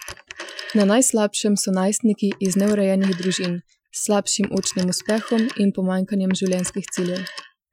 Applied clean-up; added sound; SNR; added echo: classical method Wiener filter.